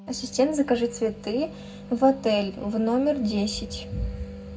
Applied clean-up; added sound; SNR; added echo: none; Wind instrument, woodwind instrument; 17 dB; reverberation time 0.3 s.